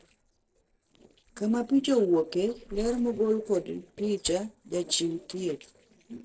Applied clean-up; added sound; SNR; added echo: neural separator model SepFormer DNS4.